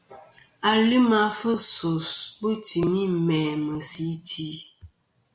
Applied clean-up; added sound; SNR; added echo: none; none; none; none.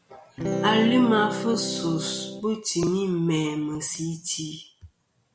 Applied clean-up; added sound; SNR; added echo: none; Electric guitar / Strum; 3 dB; none.